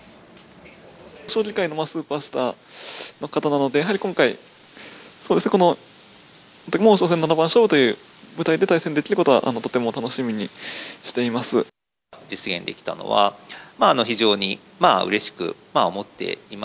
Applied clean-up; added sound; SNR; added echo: none; none; none; none.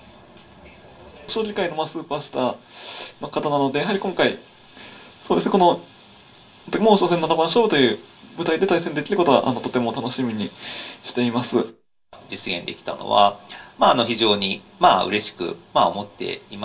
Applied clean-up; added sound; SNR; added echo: none; none; none; reverberation time 0.2 s.